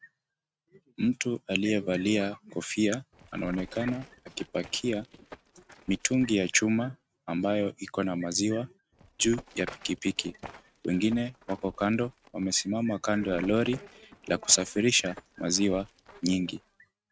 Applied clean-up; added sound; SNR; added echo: neural mask model RNNoise.